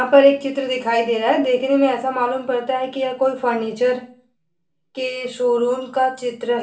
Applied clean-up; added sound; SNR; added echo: none; none; none; reverberation time 0.4 s.